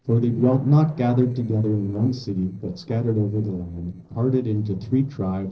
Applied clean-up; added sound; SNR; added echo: neural separator model SepFormer DNS4.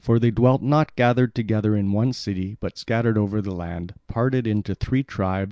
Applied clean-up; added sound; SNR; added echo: none; none; none; none.